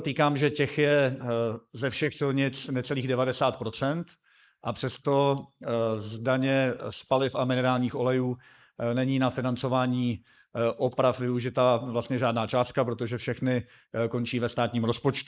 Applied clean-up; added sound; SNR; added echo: neural mask model Resemble Enhance denoiser.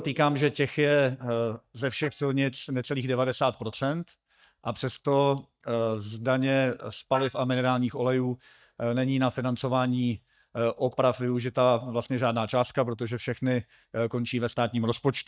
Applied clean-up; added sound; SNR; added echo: neural mask model DeepFilterNet 3.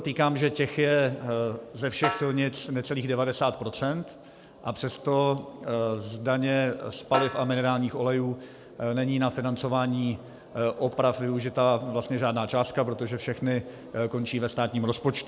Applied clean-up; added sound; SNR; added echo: none; Snare drum; 9 dB; none.